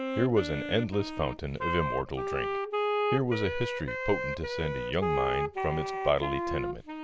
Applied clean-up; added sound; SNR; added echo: none; Wind instrument, woodwind instrument; 1 dB; none.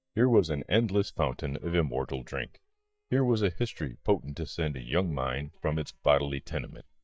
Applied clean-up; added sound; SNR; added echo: neural mask model DeepFilterNet 3.